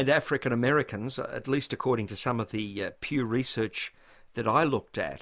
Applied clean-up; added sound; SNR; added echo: none; none; none; none.